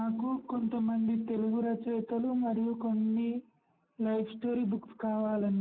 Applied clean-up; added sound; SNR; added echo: none; none; none; none.